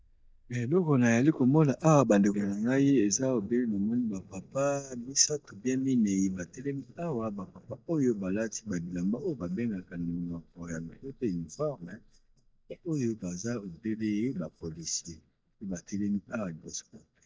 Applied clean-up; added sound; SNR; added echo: neural mask model DeepFilterNet 3.